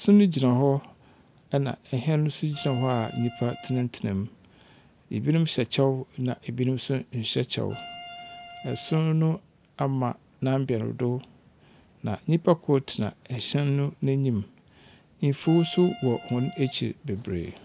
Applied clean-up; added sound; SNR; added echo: none; Bowed string instrument; 15 dB; none.